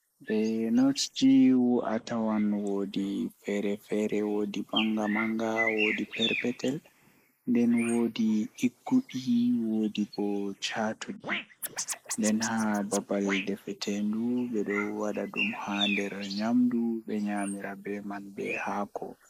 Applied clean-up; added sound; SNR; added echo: neural mask model Resemble Enhance denoiser.